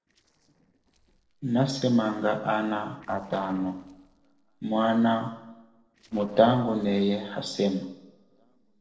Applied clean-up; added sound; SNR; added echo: neural separator model SepFormer DNS4.